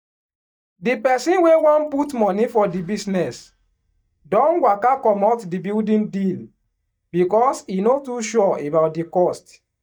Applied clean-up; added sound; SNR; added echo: neural mask model DeepFilterNet 3.